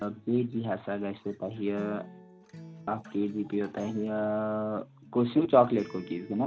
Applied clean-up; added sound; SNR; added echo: none; Acoustic guitar; 19 dB; none.